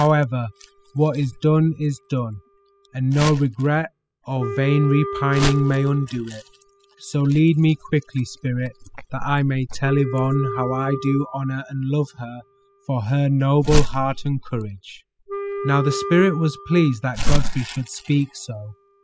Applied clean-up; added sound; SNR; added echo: classical method spectral subtraction.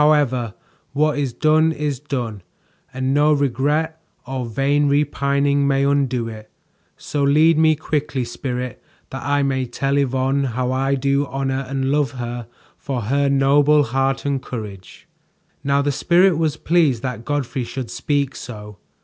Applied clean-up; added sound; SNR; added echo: none; none; none; none.